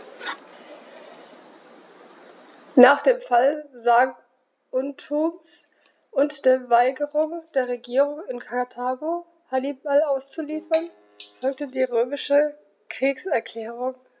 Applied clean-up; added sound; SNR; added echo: none; none; none; none.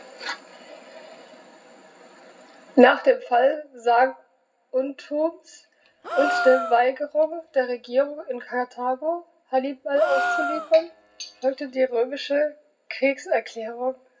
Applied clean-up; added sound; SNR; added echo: none; Gasp; 6 dB; reverberation time 0.4 s.